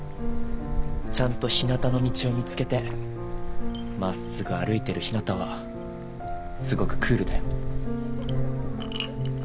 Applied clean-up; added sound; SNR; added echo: none; Wind; 1 dB; none.